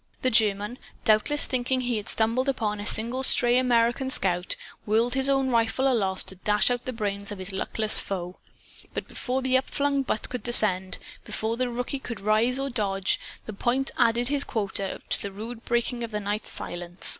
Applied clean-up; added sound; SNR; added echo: none; none; none; none.